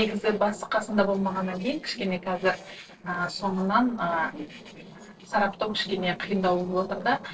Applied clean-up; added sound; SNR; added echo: neural separator model SepFormer DNS4.